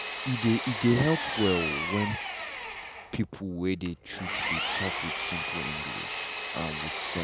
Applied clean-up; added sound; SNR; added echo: none; Engine; 3 dB; none.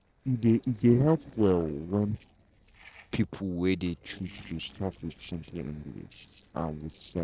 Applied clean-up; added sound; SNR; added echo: neural separator model SepFormer DNS4.